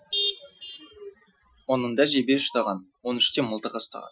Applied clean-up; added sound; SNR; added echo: classical method Wiener filter.